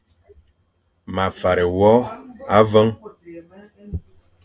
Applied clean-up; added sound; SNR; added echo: none; none; none; none.